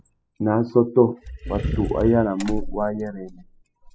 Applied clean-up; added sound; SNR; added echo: classical method spectral subtraction.